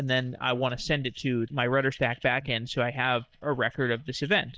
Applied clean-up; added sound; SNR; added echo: neural mask model DeepFilterNet 3.